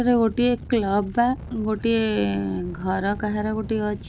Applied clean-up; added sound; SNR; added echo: none; Engine starting; 14 dB; none.